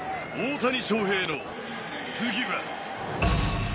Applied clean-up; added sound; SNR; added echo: none; none; none; none.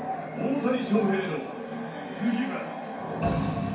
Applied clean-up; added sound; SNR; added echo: none; none; none; reverberation time 0.6 s.